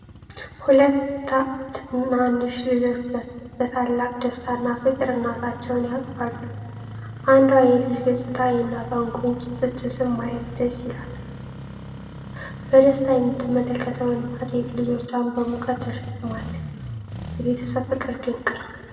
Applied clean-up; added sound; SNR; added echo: none; Engine starting; 13 dB; reverberation time 1.7 s.